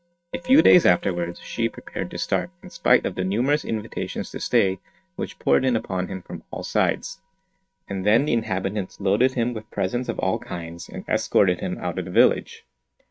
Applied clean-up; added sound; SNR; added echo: neural mask model RNNoise.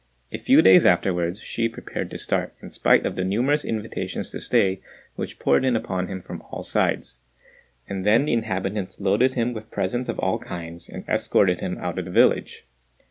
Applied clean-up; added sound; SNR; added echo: none; none; none; none.